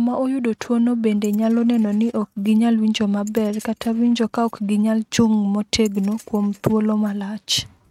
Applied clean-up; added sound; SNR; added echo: neural mask model RNNoise.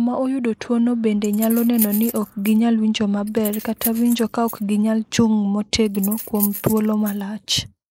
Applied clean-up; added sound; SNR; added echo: neural mask model Resemble Enhance denoiser.